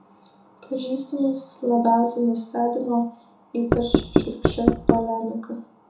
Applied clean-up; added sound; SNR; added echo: none; Knock; -4 dB; reverberation time 0.7 s.